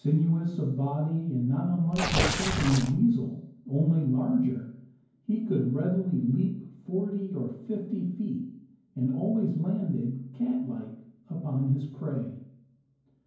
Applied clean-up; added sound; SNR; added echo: none; Tearing; 1 dB; reverberation time 0.9 s.